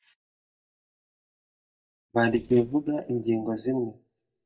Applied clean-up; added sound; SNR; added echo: neural mask model DeepFilterNet 3.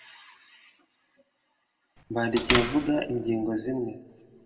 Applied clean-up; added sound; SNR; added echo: none; Door; -1 dB; reverberation time 1.5 s.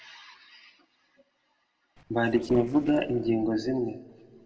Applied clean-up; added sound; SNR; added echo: neural separator model SepFormer DNS4.